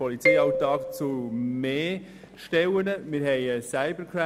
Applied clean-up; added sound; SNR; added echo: none; Marimba, xylophone; 3 dB; none.